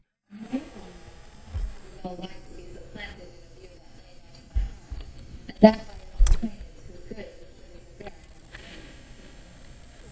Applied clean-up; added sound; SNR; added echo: neural mask model DeepFilterNet 3.